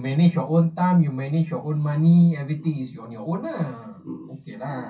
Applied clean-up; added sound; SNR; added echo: none; none; none; reverberation time 0.3 s.